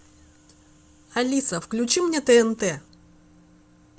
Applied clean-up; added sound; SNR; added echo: none; none; none; none.